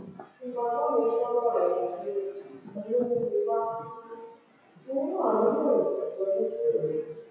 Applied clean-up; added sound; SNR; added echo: classical method WPE with log-MMSE.